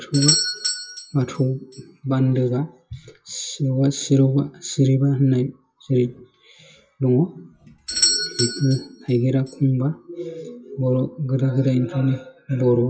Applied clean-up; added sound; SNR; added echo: classical method WPE with log-MMSE.